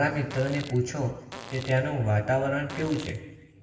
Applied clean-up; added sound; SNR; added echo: none; Fart; 16 dB; reverberation time 1.2 s.